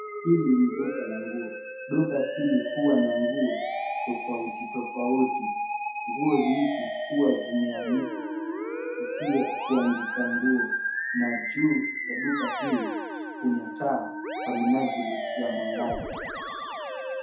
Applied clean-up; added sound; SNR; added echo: none; Musical instrument; 3 dB; reverberation time 0.5 s.